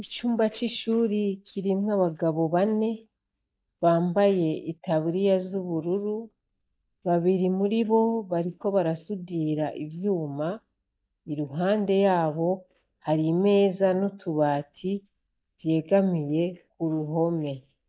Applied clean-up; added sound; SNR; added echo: neural mask model DeepFilterNet 3.